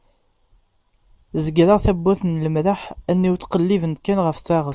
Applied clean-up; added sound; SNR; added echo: none; none; none; none.